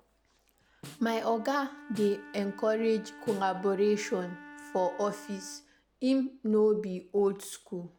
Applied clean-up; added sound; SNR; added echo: none; Wind instrument, woodwind instrument + Snare drum; 19 dB; none.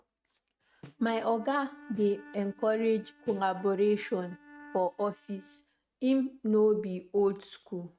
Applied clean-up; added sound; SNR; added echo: neural mask model RNNoise.